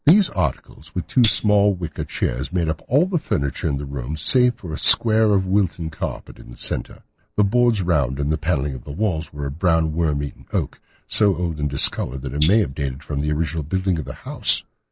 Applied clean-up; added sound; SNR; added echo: neural mask model Resemble Enhance denoiser.